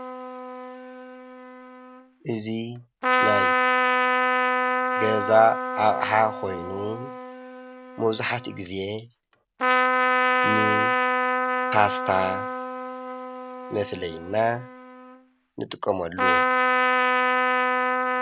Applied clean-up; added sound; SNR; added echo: none; Trumpet; -3 dB; none.